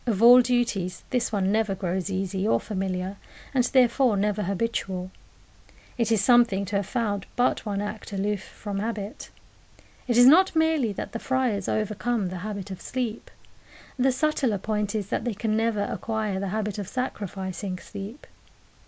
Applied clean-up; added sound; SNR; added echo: none; none; none; none.